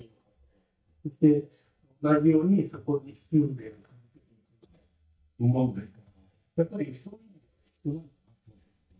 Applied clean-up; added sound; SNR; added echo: neural mask model DeepFilterNet 3.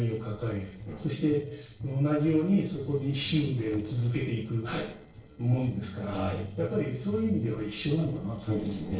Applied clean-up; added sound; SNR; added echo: neural separator model SepFormer DNS4.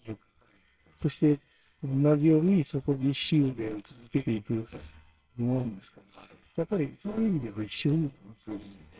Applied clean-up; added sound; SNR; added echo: neural separator model SepFormer WHAMR!.